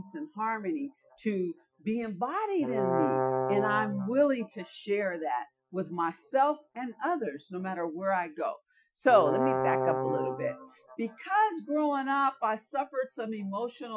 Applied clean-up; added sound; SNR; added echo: classical method Wiener filter.